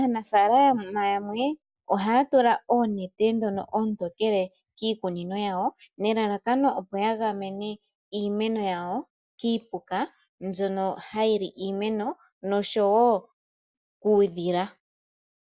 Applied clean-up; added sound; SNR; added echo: none; none; none; none.